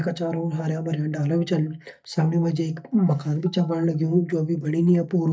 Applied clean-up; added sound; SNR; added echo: neural mask model DeepFilterNet 3.